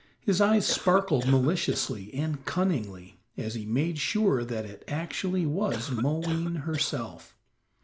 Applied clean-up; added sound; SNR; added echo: none; Cough; 13 dB; none.